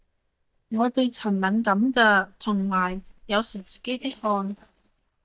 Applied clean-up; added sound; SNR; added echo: neural mask model DeepFilterNet 3.